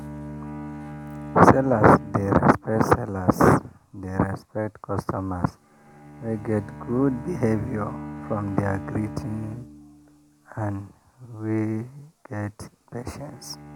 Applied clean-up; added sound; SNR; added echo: none; Bowed string instrument; 15 dB; none.